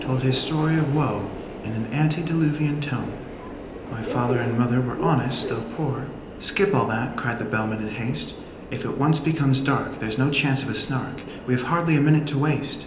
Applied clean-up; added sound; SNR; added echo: none; Subway, metro, underground; 11 dB; reverberation time 0.9 s.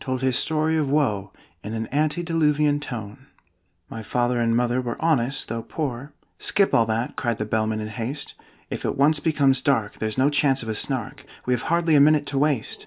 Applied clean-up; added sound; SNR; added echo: none; none; none; none.